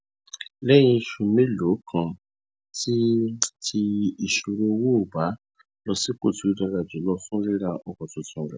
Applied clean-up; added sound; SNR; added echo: none; none; none; none.